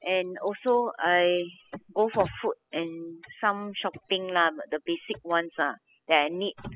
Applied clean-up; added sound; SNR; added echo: classical method spectral subtraction.